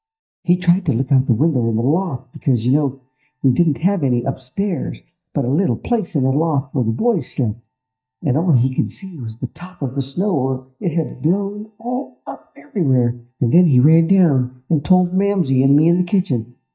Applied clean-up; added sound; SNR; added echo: neural mask model DeepFilterNet 3.